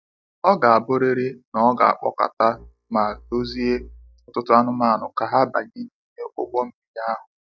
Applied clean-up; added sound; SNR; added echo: neural mask model DeepFilterNet 3.